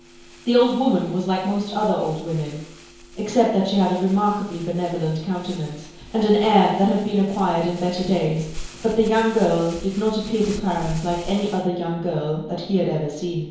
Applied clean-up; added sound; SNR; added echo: none; Crumpling, crinkling; 19 dB; reverberation time 1.0 s.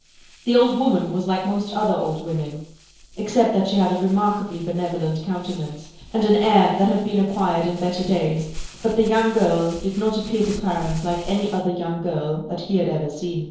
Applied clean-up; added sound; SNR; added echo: neural separator model SepFormer DNS4.